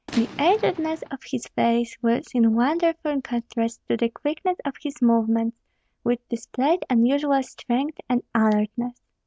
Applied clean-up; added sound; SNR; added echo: none; Gunshot, gunfire; 16 dB; none.